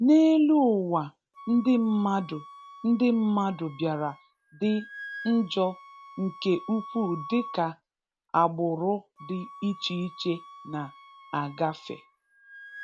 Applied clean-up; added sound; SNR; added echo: none; Wind instrument, woodwind instrument; 19 dB; none.